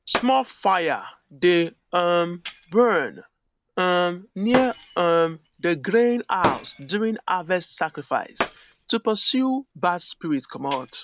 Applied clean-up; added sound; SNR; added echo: none; Shatter; 12 dB; none.